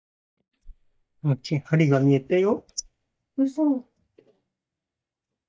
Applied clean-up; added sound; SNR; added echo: neural mask model DeepFilterNet 3.